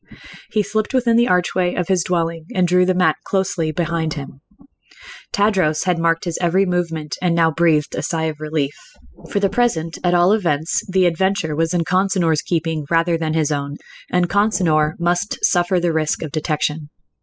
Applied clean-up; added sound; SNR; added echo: classical method spectral subtraction.